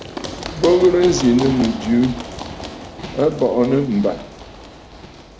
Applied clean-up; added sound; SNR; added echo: none; Run; 12 dB; none.